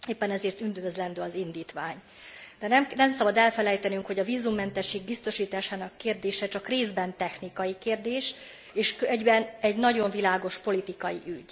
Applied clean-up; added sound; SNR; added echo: none; none; none; none.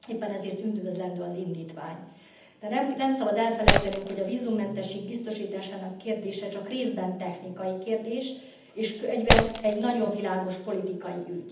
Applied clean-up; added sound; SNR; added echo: none; Shatter; -3 dB; reverberation time 0.8 s.